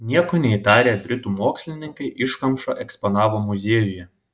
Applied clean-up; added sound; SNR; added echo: none; Hi-hat; 12 dB; none.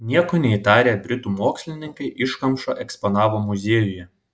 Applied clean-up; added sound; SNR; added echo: none; none; none; none.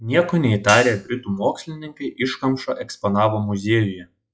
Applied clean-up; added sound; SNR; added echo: classical method log-MMSE.